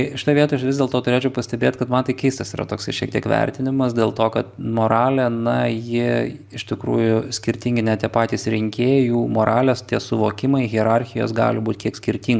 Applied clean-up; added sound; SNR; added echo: none; none; none; none.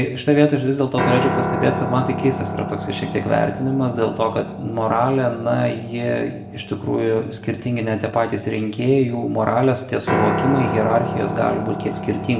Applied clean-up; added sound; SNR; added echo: none; Piano; 6 dB; reverberation time 0.8 s.